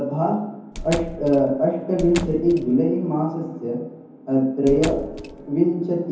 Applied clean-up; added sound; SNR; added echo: none; Squeak / Slam / Wood; 12 dB; reverberation time 0.9 s.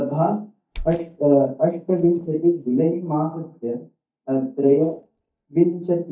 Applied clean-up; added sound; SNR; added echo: neural mask model DeepFilterNet 3.